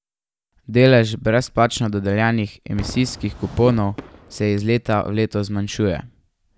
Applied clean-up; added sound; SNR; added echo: none; Whoosh, swoosh, swish / Fireworks; 20 dB; none.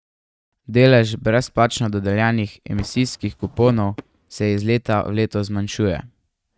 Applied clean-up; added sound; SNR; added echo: neural mask model RNNoise.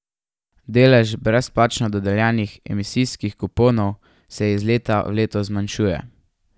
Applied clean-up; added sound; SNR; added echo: none; none; none; none.